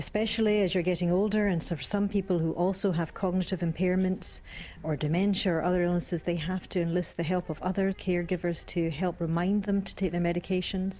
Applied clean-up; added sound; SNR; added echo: none; Bird; 19 dB; none.